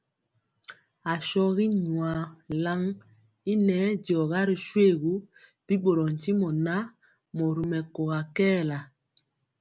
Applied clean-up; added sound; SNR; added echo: none; none; none; none.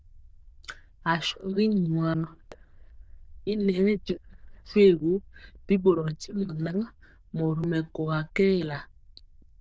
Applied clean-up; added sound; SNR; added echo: neural diffusion model UNIVERSE++.